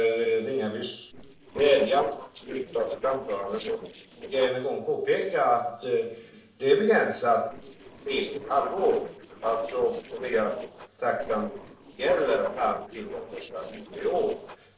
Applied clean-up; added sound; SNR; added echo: neural separator model SepFormer DNS4.